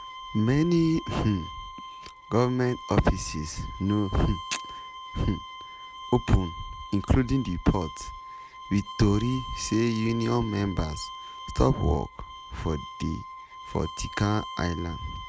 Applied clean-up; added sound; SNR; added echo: none; Bowed string instrument; 14 dB; none.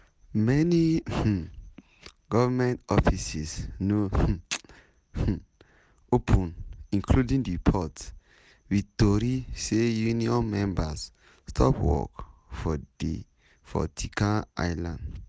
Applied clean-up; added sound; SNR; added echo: none; none; none; none.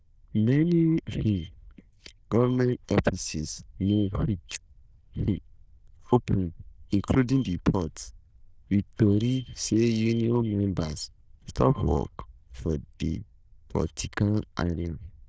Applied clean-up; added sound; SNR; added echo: neural diffusion model UNIVERSE++.